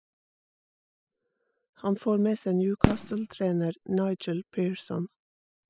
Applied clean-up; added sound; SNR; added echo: classical method spectral subtraction.